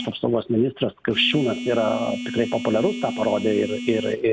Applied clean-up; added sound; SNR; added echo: none; Telephone; 9 dB; none.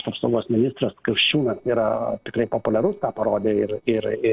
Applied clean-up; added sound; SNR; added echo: neural separator model SepFormer DNS4.